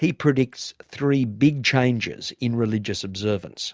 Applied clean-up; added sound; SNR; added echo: none; none; none; none.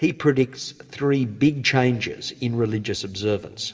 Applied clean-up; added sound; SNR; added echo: none; none; none; reverberation time 2.3 s.